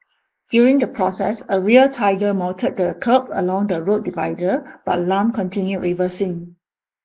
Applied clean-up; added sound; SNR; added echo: neural mask model Resemble Enhance denoiser.